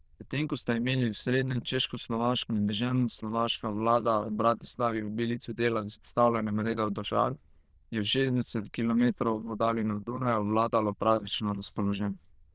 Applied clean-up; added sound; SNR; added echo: neural diffusion model UNIVERSE++.